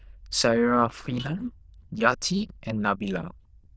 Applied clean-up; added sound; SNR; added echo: neural diffusion model UNIVERSE++.